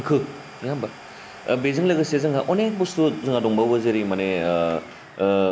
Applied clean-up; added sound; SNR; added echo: none; Domestic sounds, home sounds; 19 dB; none.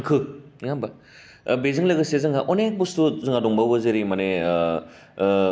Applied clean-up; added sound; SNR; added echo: none; none; none; none.